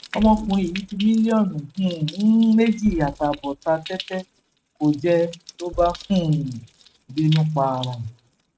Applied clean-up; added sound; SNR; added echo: neural mask model RNNoise.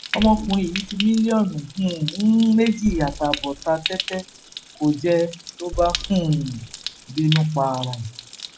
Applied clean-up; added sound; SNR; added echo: none; Boom + Stream; 11 dB; none.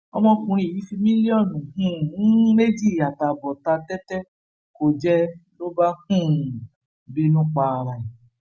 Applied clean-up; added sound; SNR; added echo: none; none; none; none.